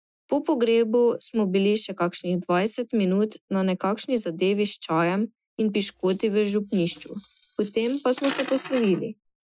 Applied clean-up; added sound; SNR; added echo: classical method Wiener filter.